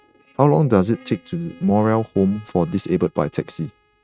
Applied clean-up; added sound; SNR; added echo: neural mask model RNNoise.